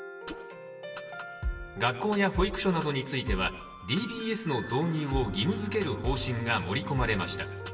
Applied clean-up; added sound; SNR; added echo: none; Whoosh, swoosh, swish; 17 dB; reverberation time 0.9 s.